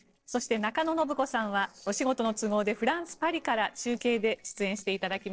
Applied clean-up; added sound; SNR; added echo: neural separator model SepFormer DNS4.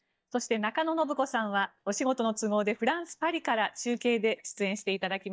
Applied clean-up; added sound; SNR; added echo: neural mask model DeepFilterNet 3.